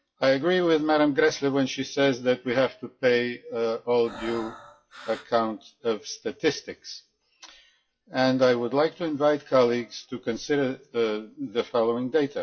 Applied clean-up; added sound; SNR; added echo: classical method WPE with log-MMSE.